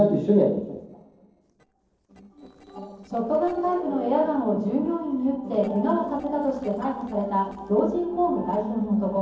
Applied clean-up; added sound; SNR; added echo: neural separator model SepFormer DNS4.